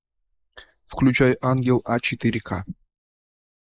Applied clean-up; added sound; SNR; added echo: neural mask model Resemble Enhance denoiser.